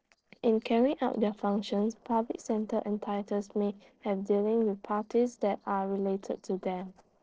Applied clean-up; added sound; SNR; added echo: neural separator model SepFormer DNS4.